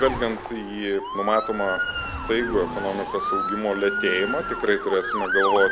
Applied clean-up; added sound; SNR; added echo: none; Motor vehicle (road) / Siren; 3 dB; none.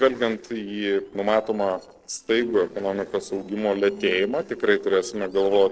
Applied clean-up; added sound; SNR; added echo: neural separator model SepFormer DNS4.